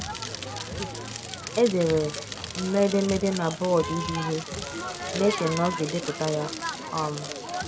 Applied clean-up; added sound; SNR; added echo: none; Crackle; 6 dB; none.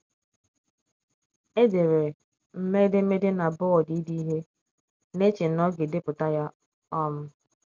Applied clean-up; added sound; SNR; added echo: none; none; none; none.